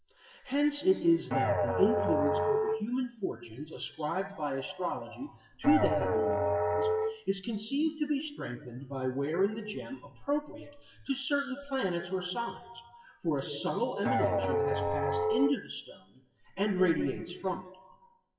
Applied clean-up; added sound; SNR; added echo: classical method WPE with log-MMSE.